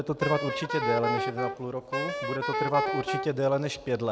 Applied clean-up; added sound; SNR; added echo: none; Wind instrument, woodwind instrument; 1 dB; none.